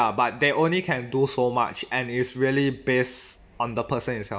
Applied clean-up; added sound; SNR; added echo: none; none; none; none.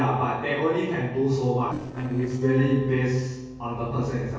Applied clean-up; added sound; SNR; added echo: neural separator model SepFormer DNS4.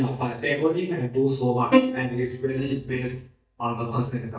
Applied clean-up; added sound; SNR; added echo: neural mask model DeepFilterNet 3.